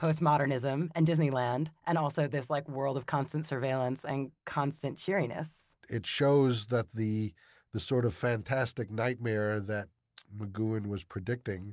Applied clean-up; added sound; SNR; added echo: none; none; none; none.